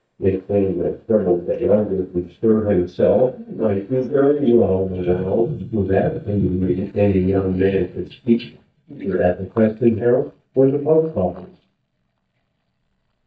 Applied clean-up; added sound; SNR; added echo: neural mask model DeepFilterNet 3.